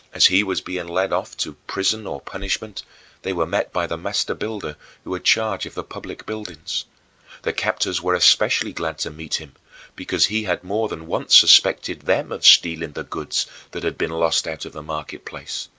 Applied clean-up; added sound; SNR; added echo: none; none; none; none.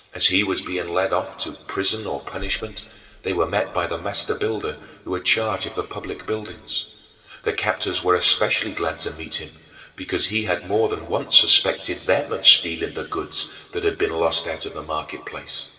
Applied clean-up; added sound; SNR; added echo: none; none; none; reverberation time 2.1 s.